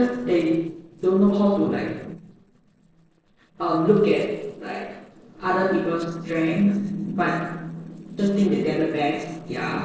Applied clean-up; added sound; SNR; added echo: neural separator model SepFormer DNS4.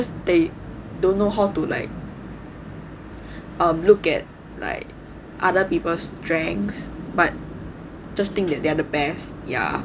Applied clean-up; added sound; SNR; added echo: none; none; none; none.